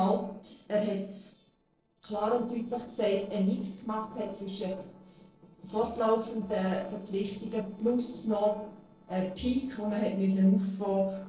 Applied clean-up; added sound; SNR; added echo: neural separator model SepFormer DNS4.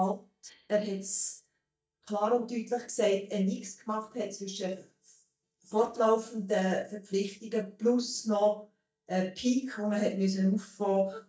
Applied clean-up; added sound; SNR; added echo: neural mask model DeepFilterNet 3.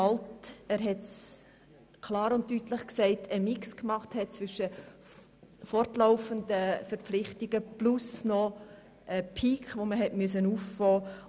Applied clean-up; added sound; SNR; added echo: none; none; none; none.